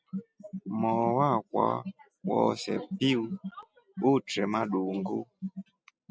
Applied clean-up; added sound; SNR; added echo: none; none; none; none.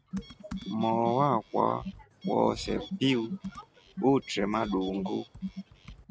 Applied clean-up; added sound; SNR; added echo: none; Bird + Computer keyboard; 19 dB; none.